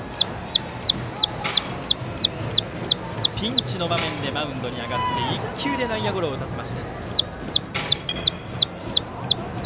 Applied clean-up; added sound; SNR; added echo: none; Tambourine + Mechanisms; 0 dB; none.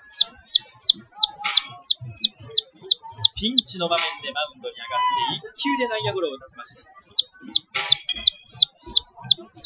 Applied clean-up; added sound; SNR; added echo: classical method Wiener filter.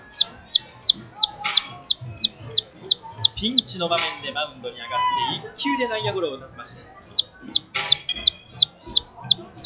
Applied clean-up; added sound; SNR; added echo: classical method log-MMSE.